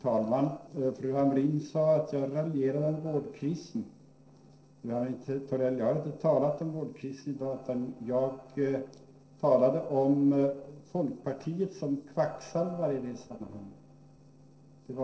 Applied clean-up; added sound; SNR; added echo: neural separator model SepFormer DNS4.